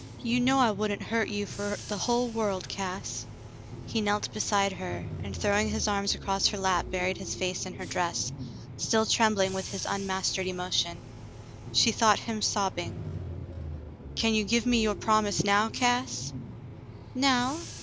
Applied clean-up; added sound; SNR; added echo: none; Bus / Engine; 11 dB; none.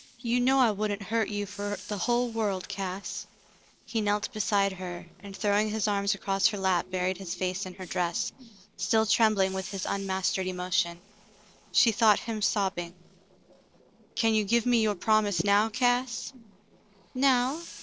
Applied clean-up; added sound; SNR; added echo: neural separator model SepFormer DNS4.